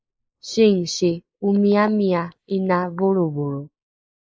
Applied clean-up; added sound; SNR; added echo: neural mask model Resemble Enhance denoiser.